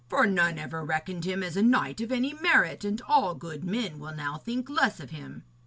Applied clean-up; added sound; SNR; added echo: none; none; none; none.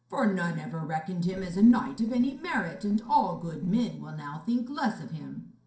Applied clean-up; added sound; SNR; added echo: neural separator model SepFormer DNS4.